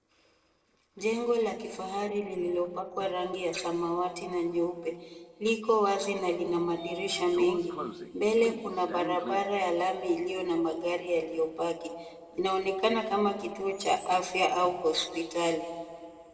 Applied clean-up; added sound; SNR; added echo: neural separator model SepFormer DNS4.